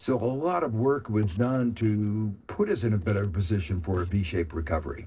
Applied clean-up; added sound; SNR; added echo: neural separator model SepFormer DNS4.